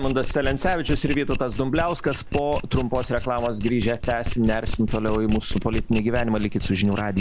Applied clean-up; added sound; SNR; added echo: none; Domestic sounds, home sounds; 4 dB; none.